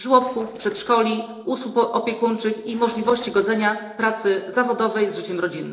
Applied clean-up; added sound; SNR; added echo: neural separator model SepFormer DNS4.